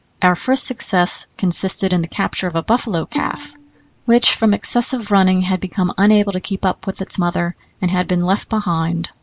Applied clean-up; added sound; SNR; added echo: none; Bowed string instrument; 14 dB; none.